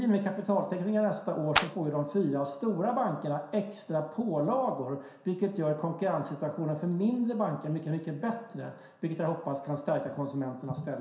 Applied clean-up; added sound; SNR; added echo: none; Clapping; -1 dB; reverberation time 0.7 s.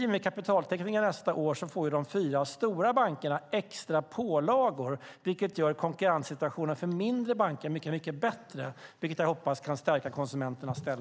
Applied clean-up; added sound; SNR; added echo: none; none; none; none.